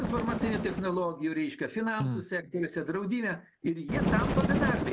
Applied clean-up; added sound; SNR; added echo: none; Bird; 1 dB; none.